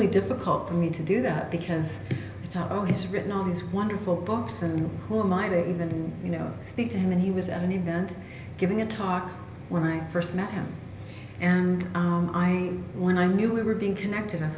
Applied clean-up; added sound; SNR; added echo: none; none; none; reverberation time 1.4 s.